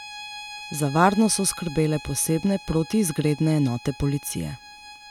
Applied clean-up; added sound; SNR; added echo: none; Bowed string instrument; 17 dB; none.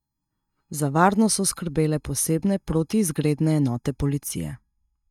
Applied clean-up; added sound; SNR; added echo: neural mask model DeepFilterNet 3.